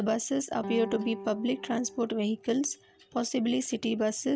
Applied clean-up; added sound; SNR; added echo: none; Guitar; 14 dB; none.